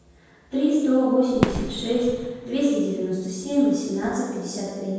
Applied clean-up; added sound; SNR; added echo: none; Fireworks; 8 dB; reverberation time 1.2 s.